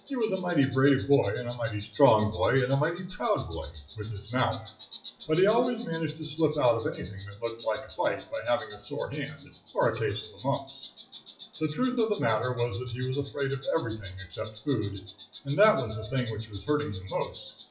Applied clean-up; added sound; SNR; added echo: classical method WPE with log-MMSE.